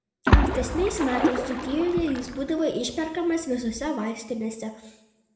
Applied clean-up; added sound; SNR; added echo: none; Splash, splatter; -1 dB; reverberation time 0.7 s.